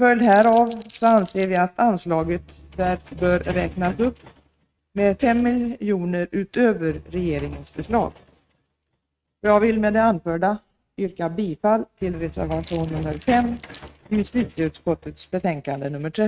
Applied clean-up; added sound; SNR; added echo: neural mask model RNNoise.